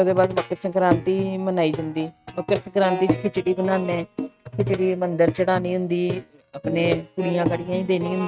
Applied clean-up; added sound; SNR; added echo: neural mask model RNNoise.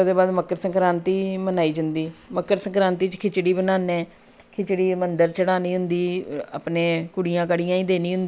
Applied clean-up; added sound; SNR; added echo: none; none; none; none.